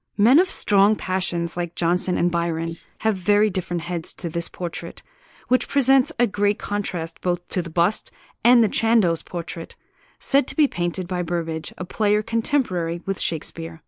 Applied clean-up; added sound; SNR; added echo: neural mask model Resemble Enhance denoiser.